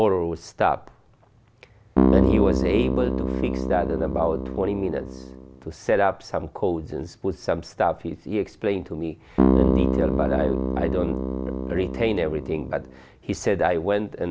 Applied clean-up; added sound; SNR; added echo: none; Keyboard (musical); -2 dB; none.